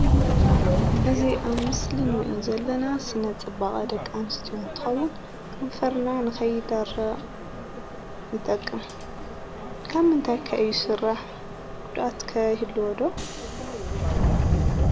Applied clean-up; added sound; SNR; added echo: none; Subway, metro, underground; -1 dB; none.